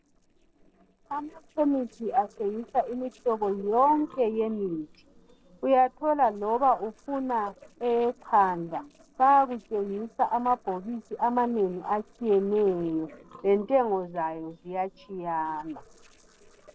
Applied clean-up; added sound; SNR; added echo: neural separator model SepFormer DNS4.